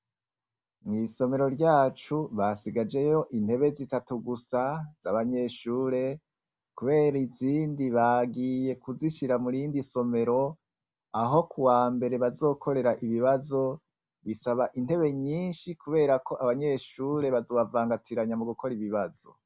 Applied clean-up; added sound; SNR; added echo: none; none; none; none.